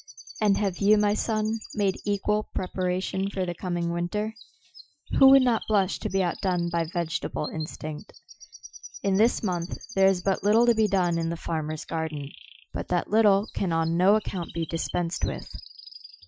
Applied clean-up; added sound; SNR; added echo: classical method Wiener filter.